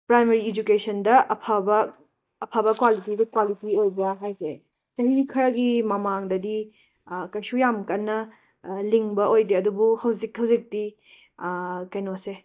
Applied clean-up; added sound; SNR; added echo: neural mask model DeepFilterNet 3.